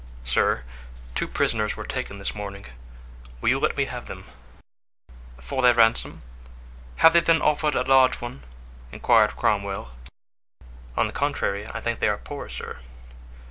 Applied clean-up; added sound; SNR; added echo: none; none; none; none.